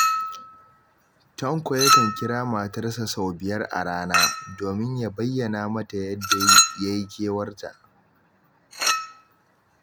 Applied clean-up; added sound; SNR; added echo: none; Chink, clink; -3 dB; none.